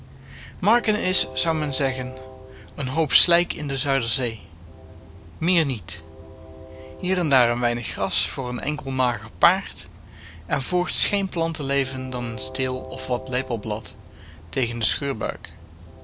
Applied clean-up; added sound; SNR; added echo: none; Train; 16 dB; none.